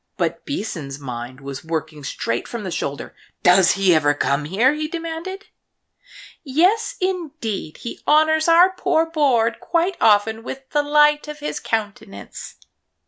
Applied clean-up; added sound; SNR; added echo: none; none; none; none.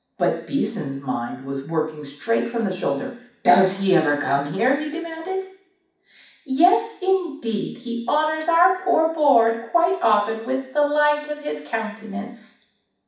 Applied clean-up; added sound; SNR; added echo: none; none; none; reverberation time 0.6 s.